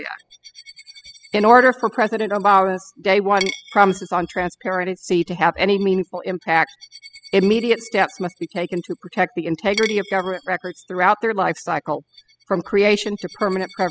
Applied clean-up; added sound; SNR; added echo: classical method spectral subtraction.